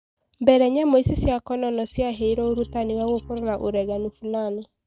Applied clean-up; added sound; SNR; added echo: neural mask model RNNoise.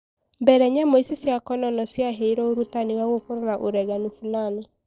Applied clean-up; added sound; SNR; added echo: neural separator model SepFormer DNS4.